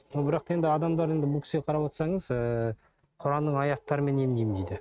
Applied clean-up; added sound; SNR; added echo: neural mask model RNNoise.